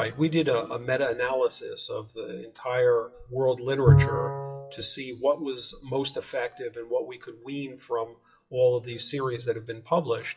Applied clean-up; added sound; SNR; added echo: classical method WPE with log-MMSE.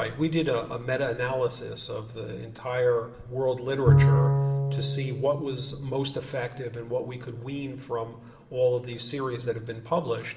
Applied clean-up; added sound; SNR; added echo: none; Bowed string instrument; 0 dB; reverberation time 1.0 s.